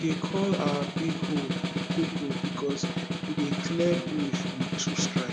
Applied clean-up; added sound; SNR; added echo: none; Snare drum; -1 dB; none.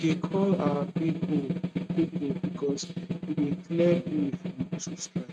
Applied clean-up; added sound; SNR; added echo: neural mask model RNNoise.